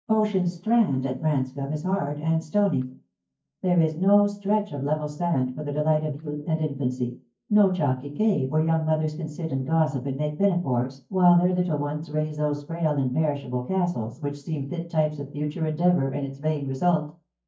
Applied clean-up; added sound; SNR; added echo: neural mask model DeepFilterNet 3.